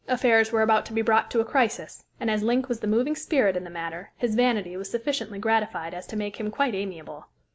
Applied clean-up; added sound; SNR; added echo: none; none; none; none.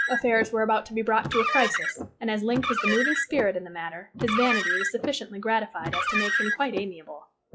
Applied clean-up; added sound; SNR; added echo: classical method log-MMSE.